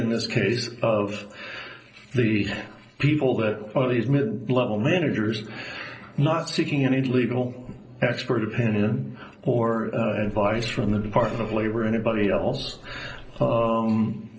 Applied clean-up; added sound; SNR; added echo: neural separator model SepFormer DNS4.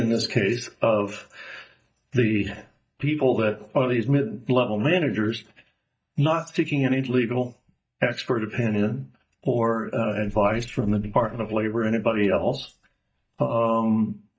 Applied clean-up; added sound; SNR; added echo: neural mask model DeepFilterNet 3.